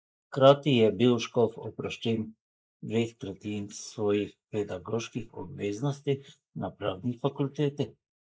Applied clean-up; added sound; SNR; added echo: neural mask model Resemble Enhance denoiser.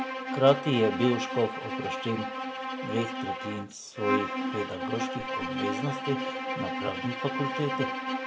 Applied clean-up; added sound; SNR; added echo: none; Bowed string instrument; 2 dB; none.